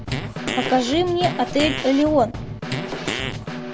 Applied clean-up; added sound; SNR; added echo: none; Fart + Snare drum / Drum kit; 5 dB; none.